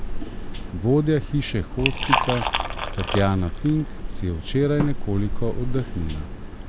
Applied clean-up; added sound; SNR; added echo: none; Liquid; 2 dB; none.